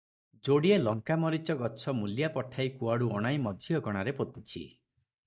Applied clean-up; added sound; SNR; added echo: neural mask model DeepFilterNet 3.